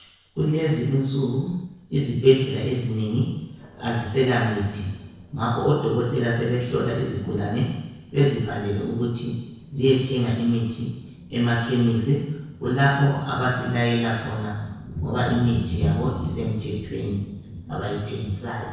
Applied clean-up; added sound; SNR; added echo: neural separator model SepFormer DNS4.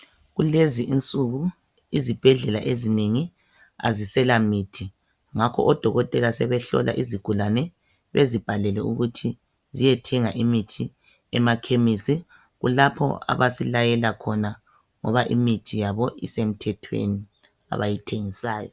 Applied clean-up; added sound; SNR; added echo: none; none; none; none.